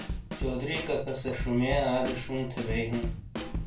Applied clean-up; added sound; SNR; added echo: none; Snare drum / Drum kit; 5 dB; reverberation time 0.2 s.